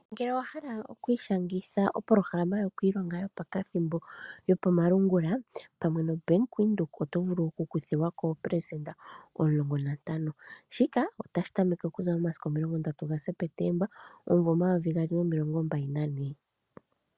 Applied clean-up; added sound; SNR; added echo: none; none; none; none.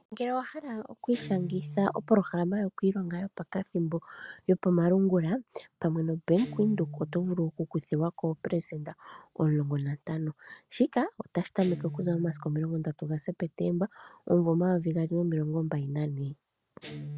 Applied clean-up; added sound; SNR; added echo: none; Guitar; 18 dB; none.